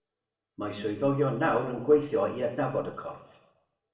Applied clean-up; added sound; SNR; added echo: none; none; none; reverberation time 0.7 s.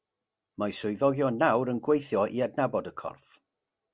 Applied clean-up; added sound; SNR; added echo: none; none; none; none.